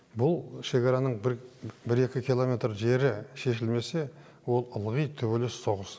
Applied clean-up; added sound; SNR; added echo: none; none; none; none.